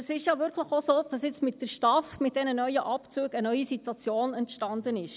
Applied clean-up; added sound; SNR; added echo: none; none; none; none.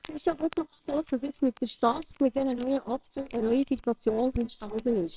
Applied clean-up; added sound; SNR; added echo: neural separator model SepFormer WHAMR!.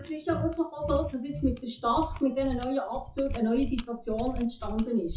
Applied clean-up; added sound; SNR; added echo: classical method WPE with log-MMSE.